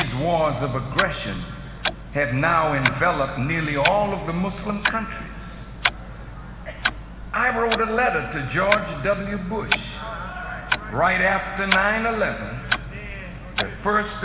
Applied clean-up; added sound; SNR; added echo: none; Clock; 6 dB; reverberation time 2.4 s.